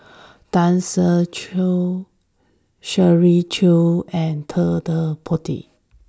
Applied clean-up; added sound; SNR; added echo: none; none; none; none.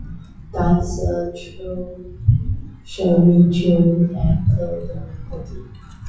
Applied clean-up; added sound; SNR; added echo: classical method WPE with log-MMSE.